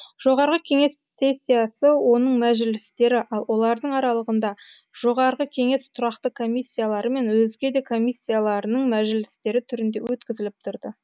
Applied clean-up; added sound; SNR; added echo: none; none; none; none.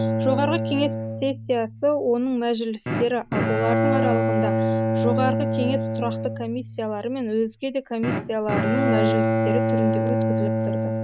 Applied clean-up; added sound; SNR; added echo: none; Bowed string instrument; -2 dB; none.